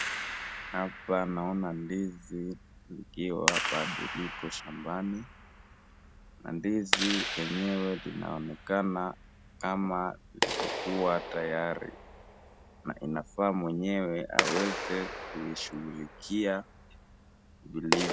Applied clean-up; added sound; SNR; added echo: none; Clapping; 3 dB; none.